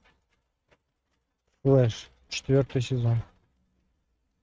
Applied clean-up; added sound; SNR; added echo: neural mask model RNNoise.